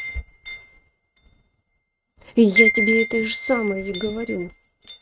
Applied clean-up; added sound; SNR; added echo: neural mask model RNNoise.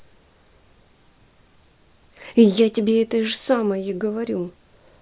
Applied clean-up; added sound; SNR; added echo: none; none; none; none.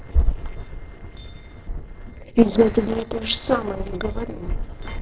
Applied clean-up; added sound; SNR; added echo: neural separator model SepFormer DNS4.